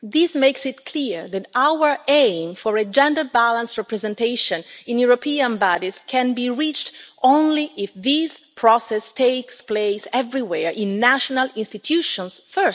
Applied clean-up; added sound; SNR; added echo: none; none; none; none.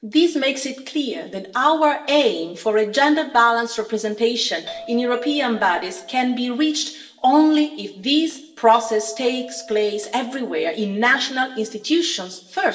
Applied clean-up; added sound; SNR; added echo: neural separator model SepFormer DNS4.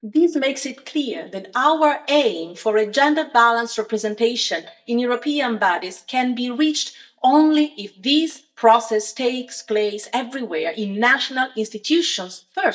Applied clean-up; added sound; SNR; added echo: neural mask model DeepFilterNet 3.